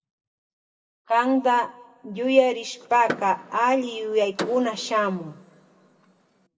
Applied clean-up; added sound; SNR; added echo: none; Door / Car; 13 dB; reverberation time 0.7 s.